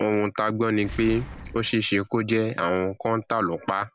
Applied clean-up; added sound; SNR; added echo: none; Boom; 17 dB; none.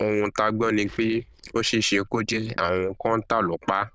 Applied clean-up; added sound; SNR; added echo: neural diffusion model UNIVERSE++.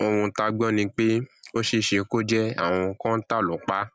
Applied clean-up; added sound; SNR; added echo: none; none; none; none.